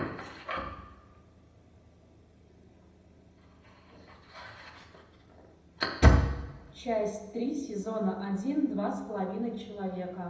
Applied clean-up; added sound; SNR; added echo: none; none; none; reverberation time 0.8 s.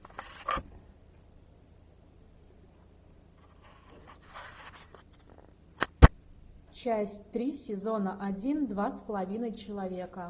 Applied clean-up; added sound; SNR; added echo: none; none; none; none.